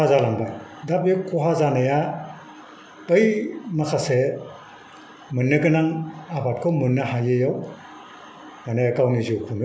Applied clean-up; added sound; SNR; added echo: none; none; none; none.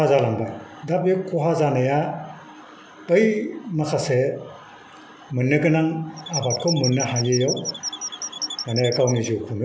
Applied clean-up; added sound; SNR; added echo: none; Squeak / Chirp, tweet; 8 dB; none.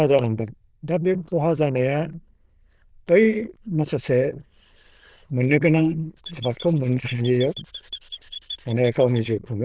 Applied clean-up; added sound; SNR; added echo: neural diffusion model UNIVERSE++.